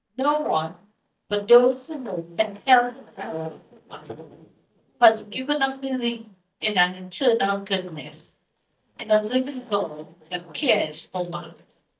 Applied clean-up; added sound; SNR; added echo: neural mask model DeepFilterNet 3.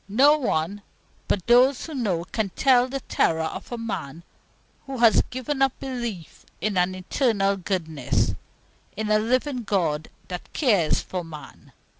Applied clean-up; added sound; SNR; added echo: none; none; none; none.